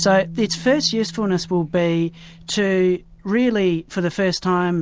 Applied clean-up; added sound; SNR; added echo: none; Bass guitar; 19 dB; none.